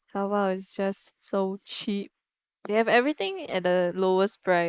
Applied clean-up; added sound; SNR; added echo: neural mask model Resemble Enhance denoiser.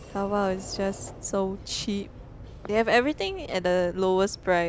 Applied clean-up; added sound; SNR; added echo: none; Sliding door; 16 dB; none.